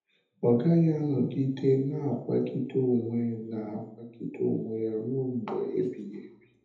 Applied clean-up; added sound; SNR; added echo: none; none; none; reverberation time 0.7 s.